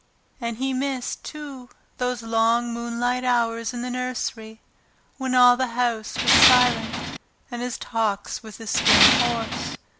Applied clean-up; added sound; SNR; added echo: none; Tools; -5 dB; none.